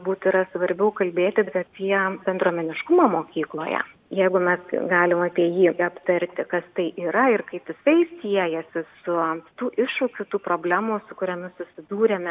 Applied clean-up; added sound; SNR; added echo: none; none; none; none.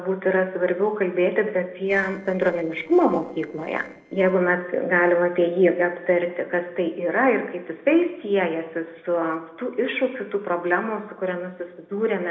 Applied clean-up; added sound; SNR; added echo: neural separator model SepFormer DNS4.